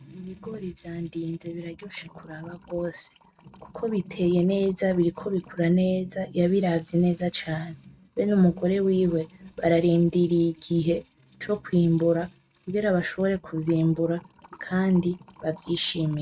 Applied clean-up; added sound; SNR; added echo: neural mask model RNNoise.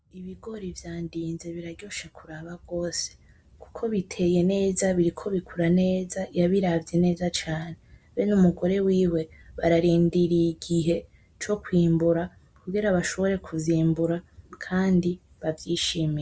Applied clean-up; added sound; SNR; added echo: none; none; none; none.